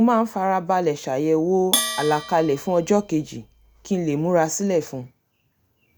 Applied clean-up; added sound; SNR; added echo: none; Bell; 9 dB; none.